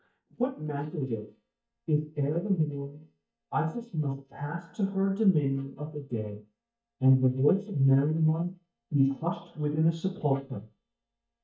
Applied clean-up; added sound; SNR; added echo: neural mask model DeepFilterNet 3.